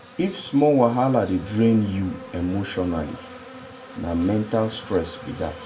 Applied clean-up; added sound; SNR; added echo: none; Insect; 17 dB; reverberation time 0.3 s.